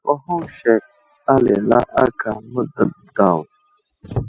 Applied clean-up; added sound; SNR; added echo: classical method spectral subtraction.